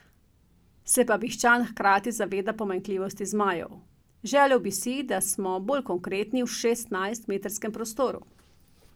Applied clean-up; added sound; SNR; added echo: none; none; none; none.